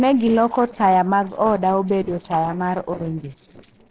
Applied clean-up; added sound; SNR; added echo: neural separator model SepFormer DNS4.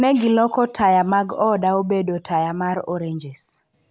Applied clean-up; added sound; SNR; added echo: none; none; none; none.